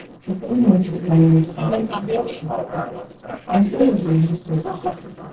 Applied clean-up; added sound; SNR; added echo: neural separator model SepFormer DNS4.